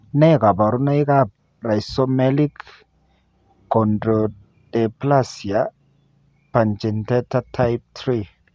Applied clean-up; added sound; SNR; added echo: none; none; none; none.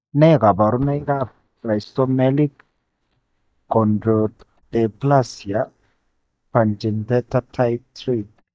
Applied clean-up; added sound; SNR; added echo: neural mask model DeepFilterNet 3.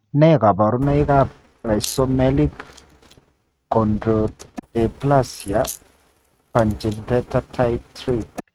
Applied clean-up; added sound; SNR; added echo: neural mask model RNNoise.